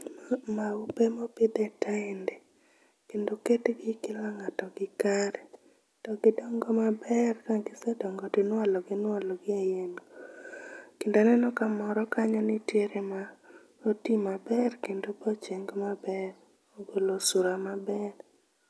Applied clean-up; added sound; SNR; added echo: none; none; none; none.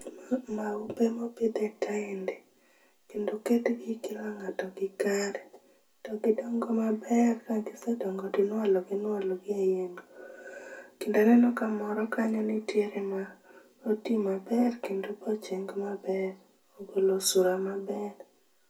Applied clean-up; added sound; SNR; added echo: none; none; none; reverberation time 0.2 s.